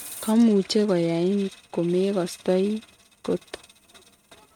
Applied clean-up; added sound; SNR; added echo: neural mask model RNNoise.